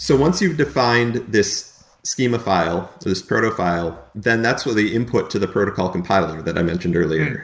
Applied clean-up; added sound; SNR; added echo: none; none; none; none.